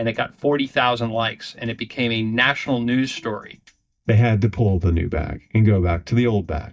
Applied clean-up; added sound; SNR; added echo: neural mask model DeepFilterNet 3.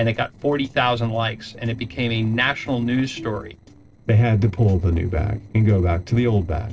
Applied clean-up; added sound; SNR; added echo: neural separator model SepFormer DNS4.